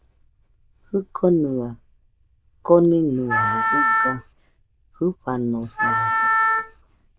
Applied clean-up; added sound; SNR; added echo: neural diffusion model UNIVERSE++.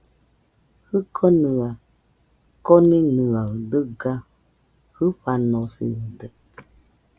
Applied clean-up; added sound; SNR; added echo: none; none; none; none.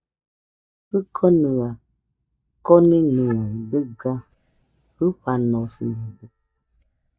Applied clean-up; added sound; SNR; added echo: neural mask model DeepFilterNet 3.